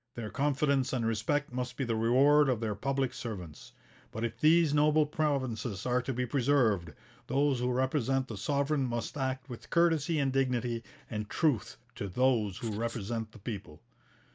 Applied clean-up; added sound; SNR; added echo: neural mask model DeepFilterNet 3.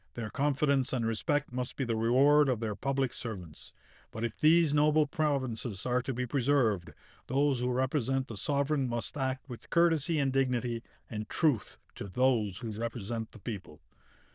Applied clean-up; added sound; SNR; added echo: neural diffusion model UNIVERSE++.